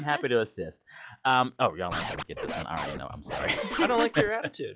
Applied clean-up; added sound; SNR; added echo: classical method log-MMSE.